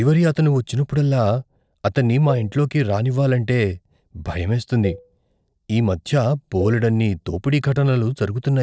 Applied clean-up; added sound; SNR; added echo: neural separator model SepFormer DNS4.